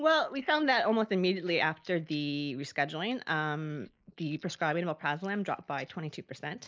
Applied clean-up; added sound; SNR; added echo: neural mask model Resemble Enhance denoiser.